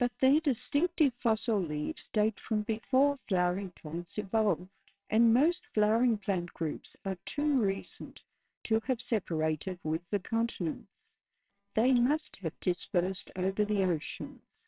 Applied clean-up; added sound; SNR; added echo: neural separator model SepFormer WHAMR!.